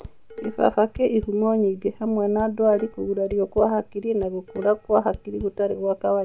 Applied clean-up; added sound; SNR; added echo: none; Dishes, pots, and pans; 18 dB; none.